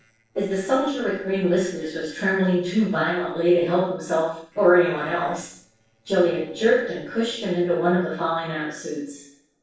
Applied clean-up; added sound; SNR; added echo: neural separator model SepFormer DNS4.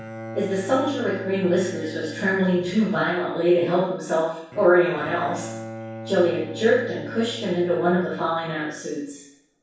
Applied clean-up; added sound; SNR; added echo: none; Bowed string instrument; 15 dB; reverberation time 0.7 s.